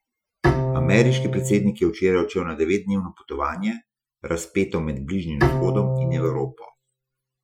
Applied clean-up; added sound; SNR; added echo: classical method Wiener filter.